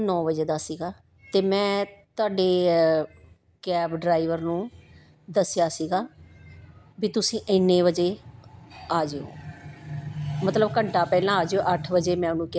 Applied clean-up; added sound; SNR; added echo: none; none; none; none.